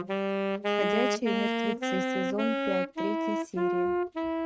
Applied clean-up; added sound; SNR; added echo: neural mask model RNNoise.